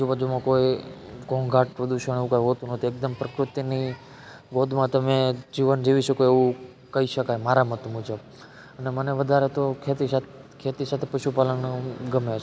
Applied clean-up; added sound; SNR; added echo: none; none; none; none.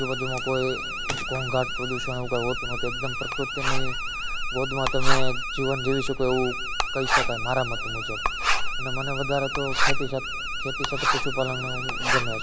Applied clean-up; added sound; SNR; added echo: none; Writing + Alarm; -4 dB; none.